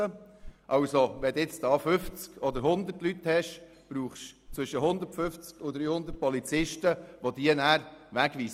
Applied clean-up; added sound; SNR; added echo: none; Walk, footsteps; 19 dB; none.